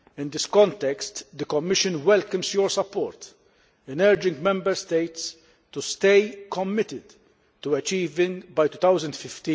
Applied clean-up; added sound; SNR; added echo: none; none; none; none.